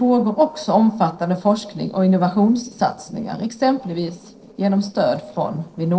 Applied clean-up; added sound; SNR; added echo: neural separator model SepFormer DNS4.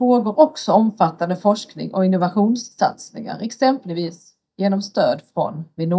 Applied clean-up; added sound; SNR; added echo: neural mask model DeepFilterNet 3.